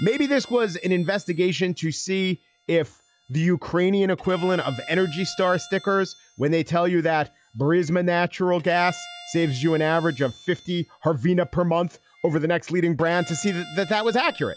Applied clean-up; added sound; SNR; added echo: classical method log-MMSE.